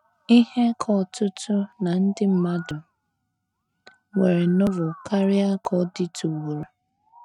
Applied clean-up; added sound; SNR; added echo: neural mask model RNNoise.